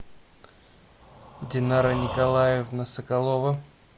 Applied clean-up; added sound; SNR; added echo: none; Breathing; 11 dB; none.